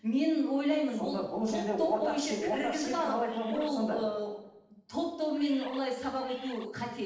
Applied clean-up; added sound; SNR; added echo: neural separator model SepFormer DNS4.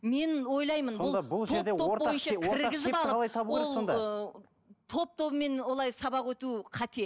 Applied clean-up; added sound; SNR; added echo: none; none; none; none.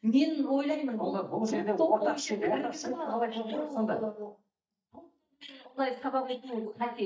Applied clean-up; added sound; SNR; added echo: neural mask model DeepFilterNet 3.